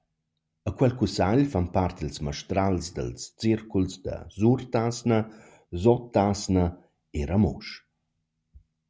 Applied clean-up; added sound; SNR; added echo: none; none; none; none.